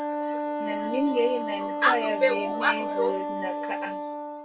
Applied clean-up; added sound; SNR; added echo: none; Wind instrument, woodwind instrument; 3 dB; reverberation time 0.2 s.